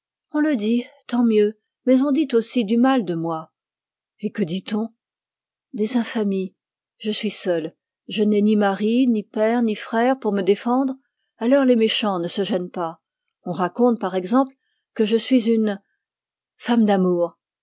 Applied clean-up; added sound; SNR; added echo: none; none; none; none.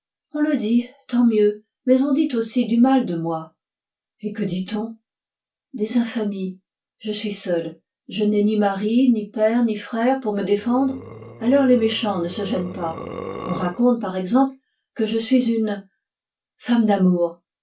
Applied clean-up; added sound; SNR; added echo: none; Burping, eructation; 13 dB; reverberation time 0.2 s.